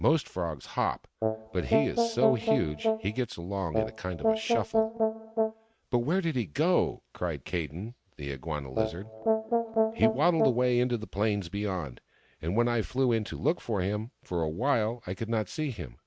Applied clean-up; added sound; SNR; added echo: neural mask model RNNoise.